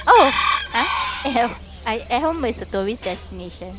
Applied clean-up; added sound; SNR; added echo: none; Chicken, rooster; 5 dB; none.